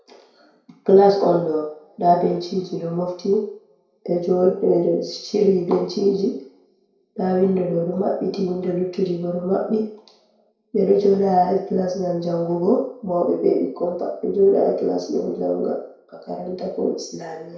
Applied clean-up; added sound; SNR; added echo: none; none; none; reverberation time 0.6 s.